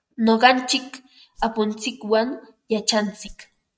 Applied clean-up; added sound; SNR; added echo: neural mask model RNNoise.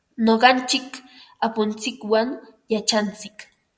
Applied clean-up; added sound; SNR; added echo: none; none; none; none.